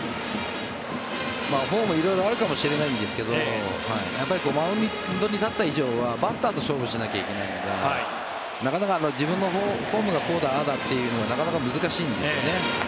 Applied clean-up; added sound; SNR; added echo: none; none; none; none.